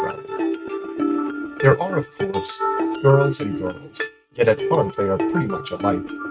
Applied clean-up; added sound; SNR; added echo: neural mask model RNNoise.